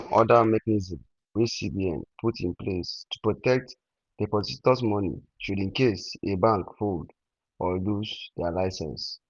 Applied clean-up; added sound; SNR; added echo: none; none; none; none.